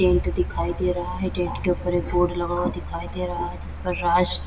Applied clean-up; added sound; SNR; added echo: none; Mechanical fan; 9 dB; reverberation time 1.4 s.